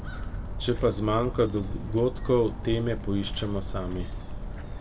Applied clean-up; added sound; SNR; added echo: none; Walk, footsteps; 5 dB; reverberation time 1.3 s.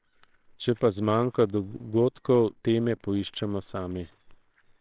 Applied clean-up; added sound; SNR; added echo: neural separator model SepFormer WHAMR!.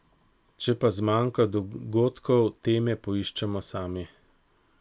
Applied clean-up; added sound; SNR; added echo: none; none; none; none.